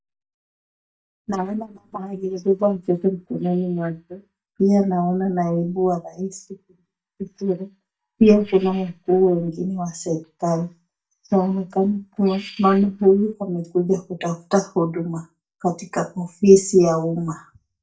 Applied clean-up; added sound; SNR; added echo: neural mask model DeepFilterNet 3.